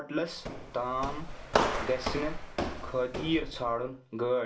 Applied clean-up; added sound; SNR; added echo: none; Walk, footsteps; 1 dB; reverberation time 0.3 s.